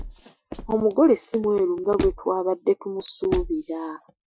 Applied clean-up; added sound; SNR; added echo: classical method Wiener filter.